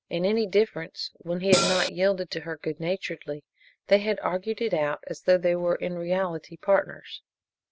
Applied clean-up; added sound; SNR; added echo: none; Cymbal; -3 dB; none.